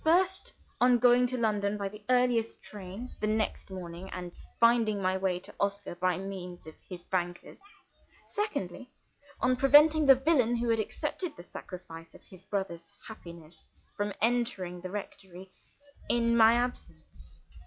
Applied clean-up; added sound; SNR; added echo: classical method log-MMSE.